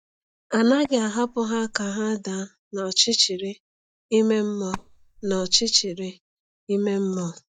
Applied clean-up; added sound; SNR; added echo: neural mask model DeepFilterNet 3.